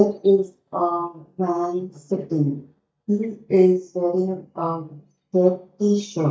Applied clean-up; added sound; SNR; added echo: neural mask model DeepFilterNet 3.